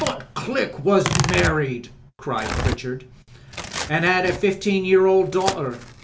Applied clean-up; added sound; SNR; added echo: none; Tearing; 7 dB; none.